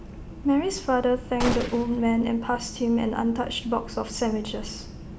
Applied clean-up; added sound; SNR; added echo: none; Gunshot, gunfire; 7 dB; none.